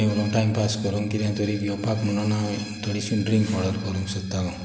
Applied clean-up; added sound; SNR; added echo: none; Screech; 19 dB; none.